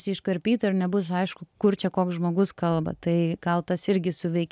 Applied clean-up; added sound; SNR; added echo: none; none; none; none.